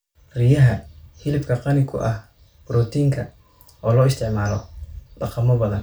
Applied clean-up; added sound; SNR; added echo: none; none; none; reverberation time 0.3 s.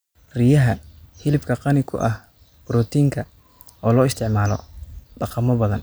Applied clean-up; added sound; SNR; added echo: none; none; none; none.